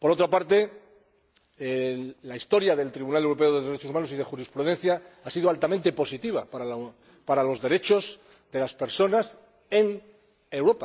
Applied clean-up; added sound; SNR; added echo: none; none; none; none.